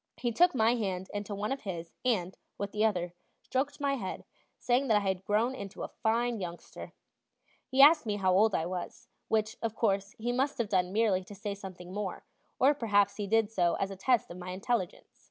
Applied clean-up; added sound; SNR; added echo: none; none; none; none.